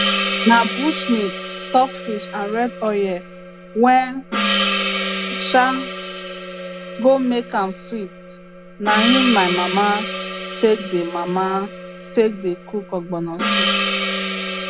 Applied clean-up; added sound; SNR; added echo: none; Gong; 4 dB; none.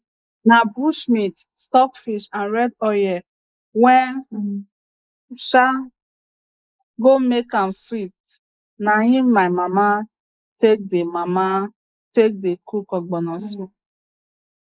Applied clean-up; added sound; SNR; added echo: neural mask model Resemble Enhance denoiser.